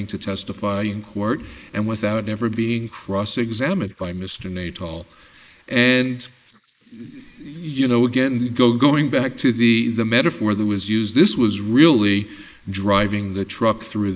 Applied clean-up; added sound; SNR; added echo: neural mask model Resemble Enhance denoiser.